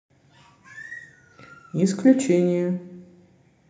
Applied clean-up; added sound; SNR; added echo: none; none; none; reverberation time 0.8 s.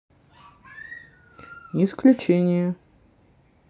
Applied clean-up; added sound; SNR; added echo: none; none; none; none.